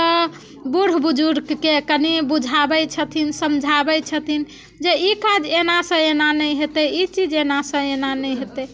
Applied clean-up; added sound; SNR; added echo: none; none; none; none.